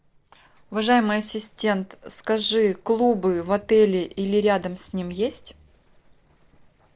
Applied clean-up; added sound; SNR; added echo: neural separator model SepFormer DNS4.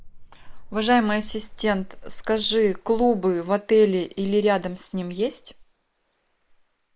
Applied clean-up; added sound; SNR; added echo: neural mask model Resemble Enhance denoiser.